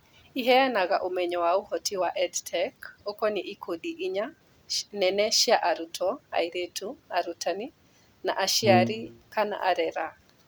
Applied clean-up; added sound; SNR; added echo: none; Brass instrument; 1 dB; none.